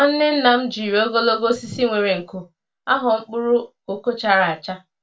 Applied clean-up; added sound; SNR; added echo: none; none; none; reverberation time 0.2 s.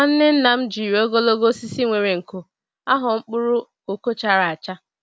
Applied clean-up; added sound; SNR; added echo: none; none; none; none.